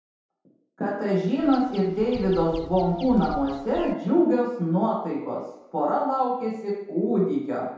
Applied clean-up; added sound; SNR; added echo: none; Bird vocalization, bird call, bird song; 16 dB; reverberation time 0.8 s.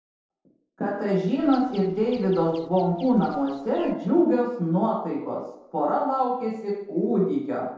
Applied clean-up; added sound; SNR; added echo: neural separator model SepFormer DNS4.